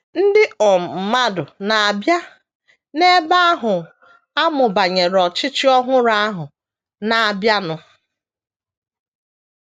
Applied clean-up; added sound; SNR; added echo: none; none; none; none.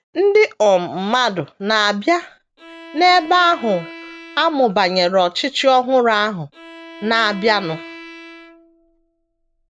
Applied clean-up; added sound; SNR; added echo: none; Bowed string instrument; 20 dB; none.